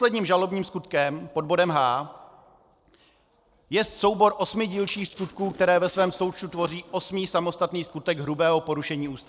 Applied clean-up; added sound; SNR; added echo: neural separator model SepFormer DNS4.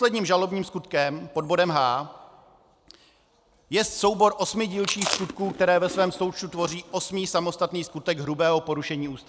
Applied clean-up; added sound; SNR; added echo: none; Chewing, mastication; 10 dB; none.